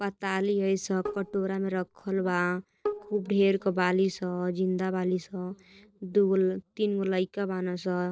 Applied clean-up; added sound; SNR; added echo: neural separator model SepFormer DNS4.